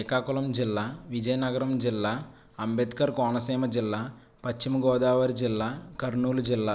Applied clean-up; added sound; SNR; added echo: none; none; none; none.